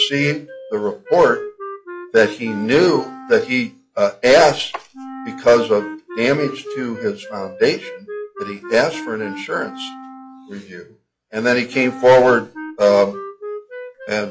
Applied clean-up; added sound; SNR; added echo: classical method log-MMSE.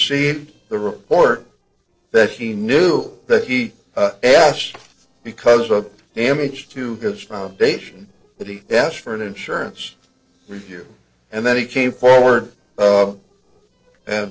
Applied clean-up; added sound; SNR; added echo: neural separator model SepFormer DNS4.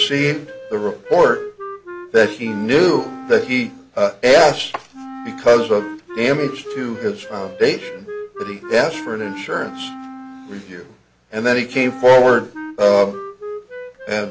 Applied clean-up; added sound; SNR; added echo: none; Wind instrument, woodwind instrument; 15 dB; none.